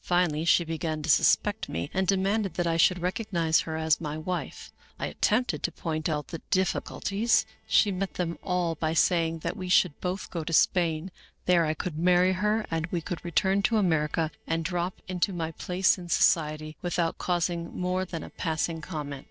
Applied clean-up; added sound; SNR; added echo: neural separator model SepFormer DNS4.